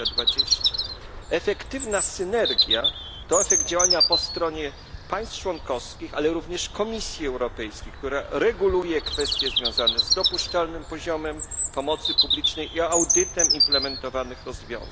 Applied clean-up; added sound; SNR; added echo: none; Bird vocalization, bird call, bird song; -1 dB; none.